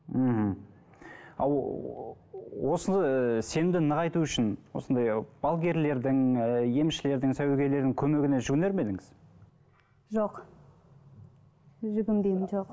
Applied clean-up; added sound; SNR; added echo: none; none; none; none.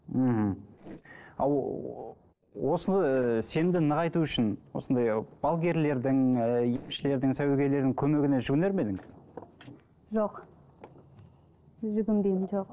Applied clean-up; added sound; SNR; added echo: neural separator model SepFormer DNS4.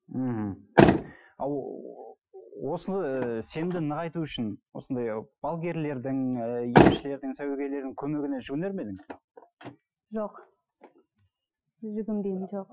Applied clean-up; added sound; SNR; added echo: classical method Wiener filter.